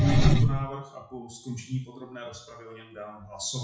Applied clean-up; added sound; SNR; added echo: classical method WPE with log-MMSE.